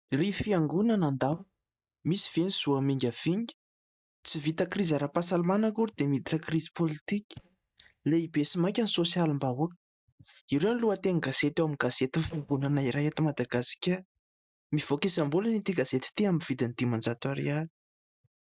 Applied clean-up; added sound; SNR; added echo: neural mask model DeepFilterNet 3.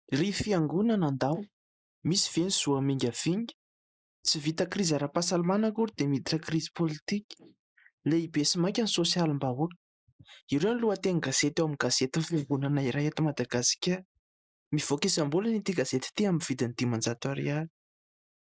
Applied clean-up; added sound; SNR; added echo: neural mask model Resemble Enhance denoiser.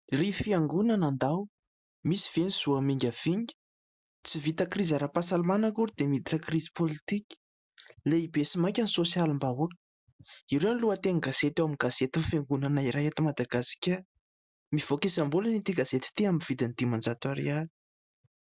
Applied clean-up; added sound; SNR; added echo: none; none; none; none.